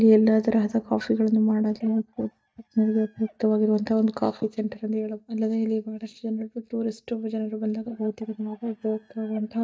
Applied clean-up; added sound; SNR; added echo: neural mask model DeepFilterNet 3.